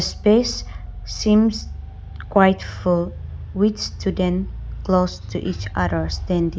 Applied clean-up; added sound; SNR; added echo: none; none; none; none.